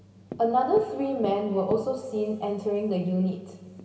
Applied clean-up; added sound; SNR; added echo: none; Tap; 17 dB; reverberation time 2.2 s.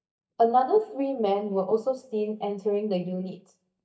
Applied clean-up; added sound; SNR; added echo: neural mask model DeepFilterNet 3.